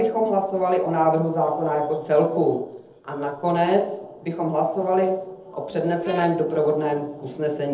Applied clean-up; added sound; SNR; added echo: neural separator model SepFormer DNS4.